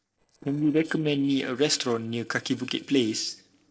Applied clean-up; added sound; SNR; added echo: neural separator model SepFormer DNS4.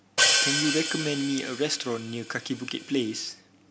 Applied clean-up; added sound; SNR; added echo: none; Hi-hat; -2 dB; none.